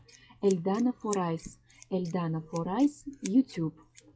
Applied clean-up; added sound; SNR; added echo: classical method log-MMSE.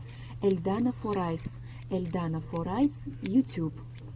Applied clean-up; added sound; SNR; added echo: none; Scissors; 13 dB; none.